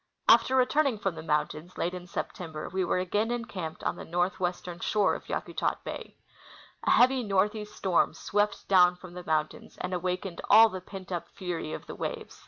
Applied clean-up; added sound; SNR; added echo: none; none; none; none.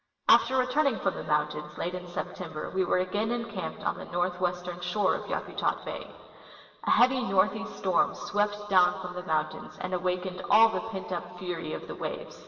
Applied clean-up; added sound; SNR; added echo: none; none; none; reverberation time 2.7 s.